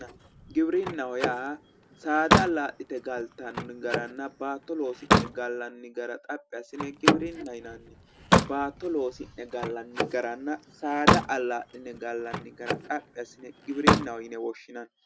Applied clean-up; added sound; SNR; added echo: none; Slam; -3 dB; none.